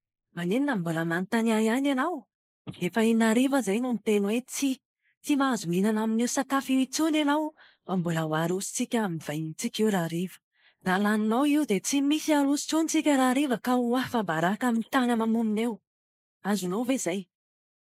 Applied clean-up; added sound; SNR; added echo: neural mask model Resemble Enhance denoiser.